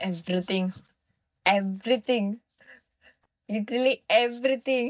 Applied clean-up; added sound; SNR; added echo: neural mask model DeepFilterNet 3.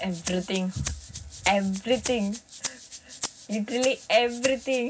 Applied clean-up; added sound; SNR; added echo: none; Rattle (instrument); 11 dB; reverberation time 0.3 s.